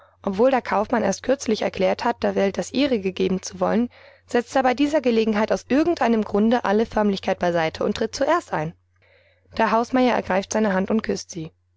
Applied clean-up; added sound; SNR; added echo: none; none; none; none.